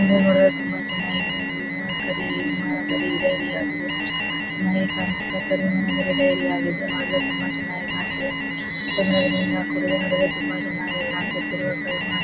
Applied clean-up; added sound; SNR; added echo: none; Alarm + Musical instrument; 1 dB; none.